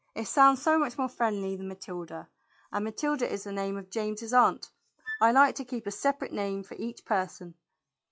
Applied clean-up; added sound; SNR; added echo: classical method log-MMSE.